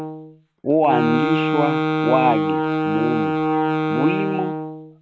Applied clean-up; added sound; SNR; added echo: none; Wind instrument, woodwind instrument; -1 dB; none.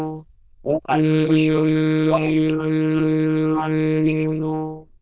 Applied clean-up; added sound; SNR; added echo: neural diffusion model UNIVERSE++.